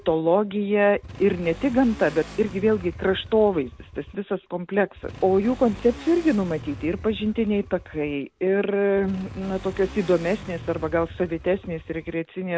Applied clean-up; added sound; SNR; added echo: none; Motorcycle / Accelerating, revving, vroom; 17 dB; none.